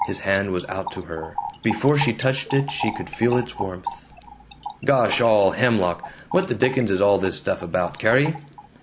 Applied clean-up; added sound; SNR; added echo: none; Trickle, dribble / Splash, splatter; 11 dB; none.